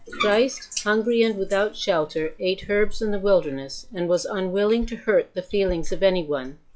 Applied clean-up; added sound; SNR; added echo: classical method log-MMSE.